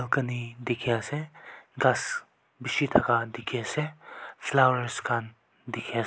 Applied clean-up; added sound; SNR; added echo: none; none; none; none.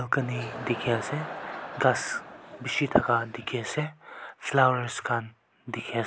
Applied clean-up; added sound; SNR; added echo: none; Crowd; 11 dB; none.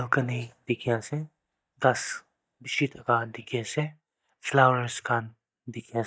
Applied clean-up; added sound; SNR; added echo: neural mask model DeepFilterNet 3.